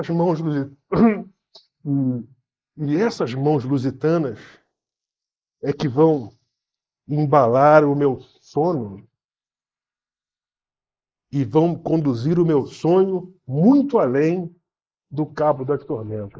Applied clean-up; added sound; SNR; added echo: neural mask model Resemble Enhance denoiser.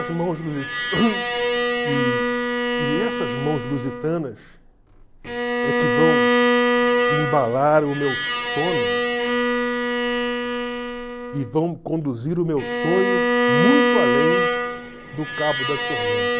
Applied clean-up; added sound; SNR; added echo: none; Bowed string instrument; -3 dB; none.